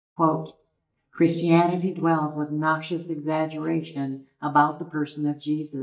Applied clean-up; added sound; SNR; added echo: neural mask model DeepFilterNet 3.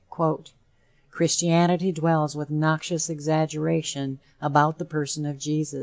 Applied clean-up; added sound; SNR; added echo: none; none; none; none.